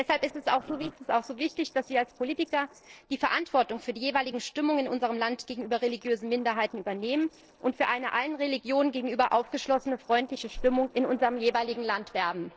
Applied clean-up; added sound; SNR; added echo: neural separator model SepFormer DNS4.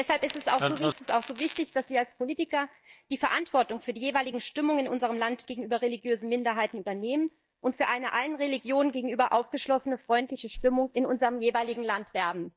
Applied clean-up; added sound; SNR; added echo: neural mask model DeepFilterNet 3.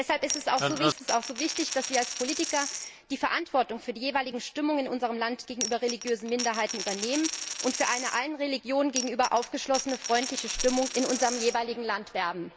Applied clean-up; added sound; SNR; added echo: none; Coin (dropping); 6 dB; none.